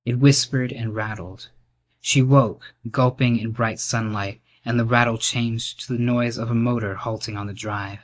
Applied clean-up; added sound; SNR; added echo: neural mask model DeepFilterNet 3.